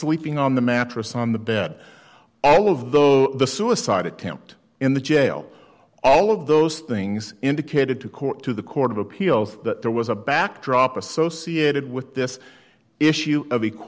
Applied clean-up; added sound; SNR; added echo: none; none; none; none.